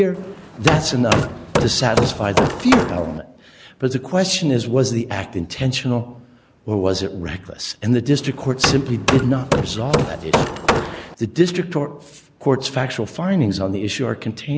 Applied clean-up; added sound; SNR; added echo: none; Hammer; 0 dB; none.